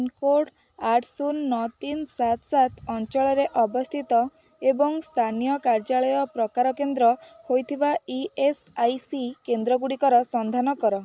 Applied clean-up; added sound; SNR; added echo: none; none; none; none.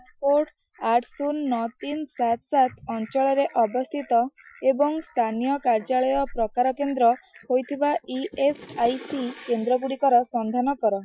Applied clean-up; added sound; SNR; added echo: classical method Wiener filter.